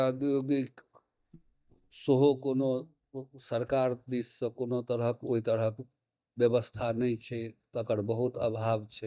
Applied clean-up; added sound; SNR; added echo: neural mask model DeepFilterNet 3.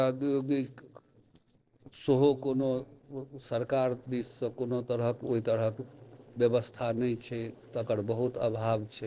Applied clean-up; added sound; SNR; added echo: neural separator model SepFormer DNS4.